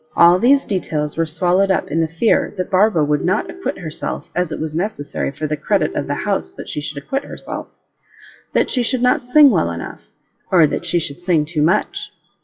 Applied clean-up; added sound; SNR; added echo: classical method WPE with log-MMSE.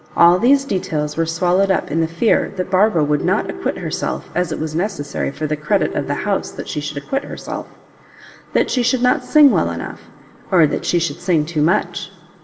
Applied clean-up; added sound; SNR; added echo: none; Ringtone; 12 dB; reverberation time 1.8 s.